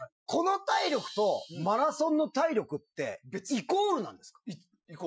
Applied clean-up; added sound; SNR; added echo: classical method Wiener filter.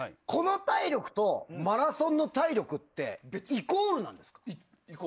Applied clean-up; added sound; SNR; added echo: neural mask model Resemble Enhance denoiser.